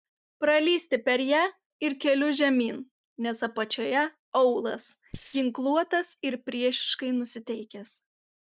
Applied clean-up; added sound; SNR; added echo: neural mask model DeepFilterNet 3.